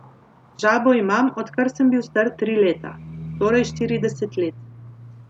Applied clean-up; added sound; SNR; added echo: none; Livestock, farm animals, working animals; 16 dB; none.